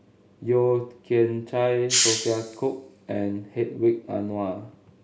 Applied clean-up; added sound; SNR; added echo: none; Hiss; 2 dB; none.